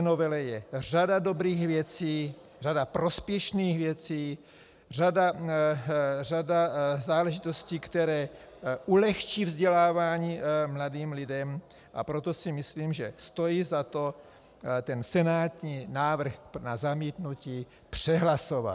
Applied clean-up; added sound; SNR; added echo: none; none; none; none.